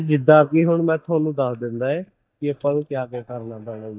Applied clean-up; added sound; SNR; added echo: neural mask model DeepFilterNet 3.